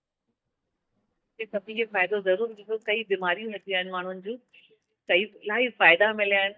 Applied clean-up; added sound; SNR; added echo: neural mask model DeepFilterNet 3.